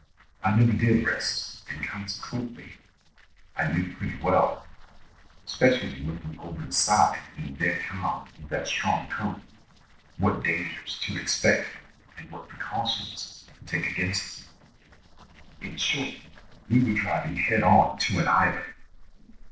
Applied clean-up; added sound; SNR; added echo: neural separator model SepFormer DNS4.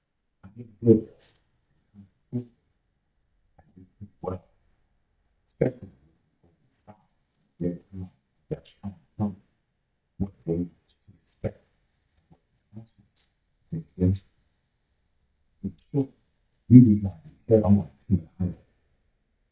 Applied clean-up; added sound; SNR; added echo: neural mask model DeepFilterNet 3.